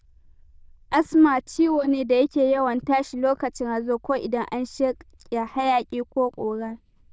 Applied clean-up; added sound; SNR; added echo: neural diffusion model UNIVERSE++.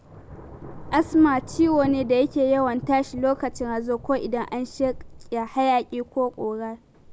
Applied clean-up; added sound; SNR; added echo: none; Thunder / Rain; 16 dB; none.